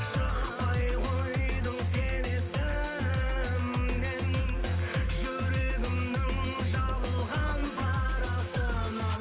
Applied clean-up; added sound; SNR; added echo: none; none; none; none.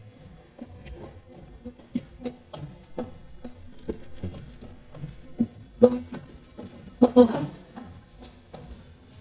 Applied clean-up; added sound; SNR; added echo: neural mask model DeepFilterNet 3.